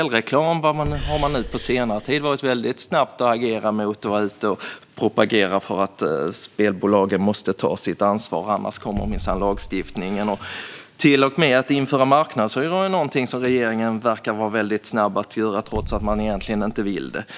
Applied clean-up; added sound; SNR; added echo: none; Bass drum; 10 dB; none.